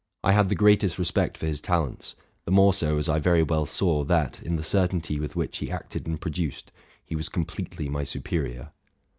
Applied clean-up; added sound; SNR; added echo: none; none; none; none.